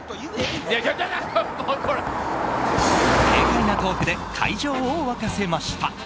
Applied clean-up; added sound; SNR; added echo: none; Car passing by; -1 dB; none.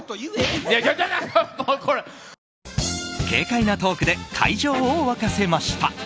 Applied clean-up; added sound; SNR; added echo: none; none; none; none.